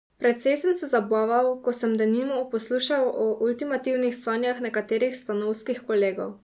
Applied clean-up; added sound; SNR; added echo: none; none; none; none.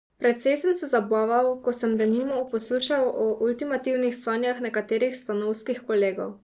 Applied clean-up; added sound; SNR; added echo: neural separator model SepFormer DNS4.